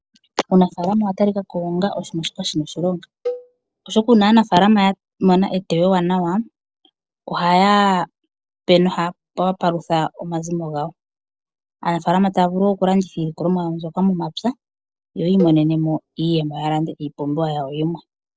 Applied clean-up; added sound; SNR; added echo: neural separator model SepFormer DNS4.